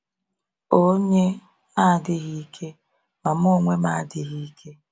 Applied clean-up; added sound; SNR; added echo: none; none; none; none.